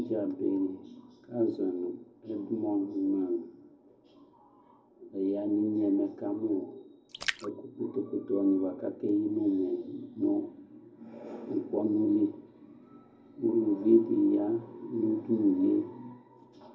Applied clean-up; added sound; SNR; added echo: none; Splash, splatter; 12 dB; reverberation time 0.4 s.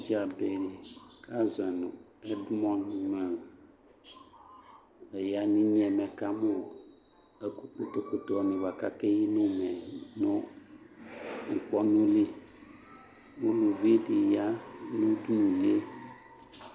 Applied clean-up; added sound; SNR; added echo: none; none; none; none.